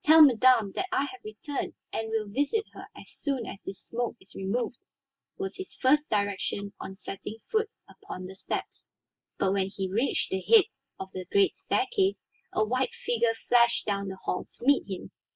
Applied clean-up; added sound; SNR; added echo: neural mask model Resemble Enhance denoiser.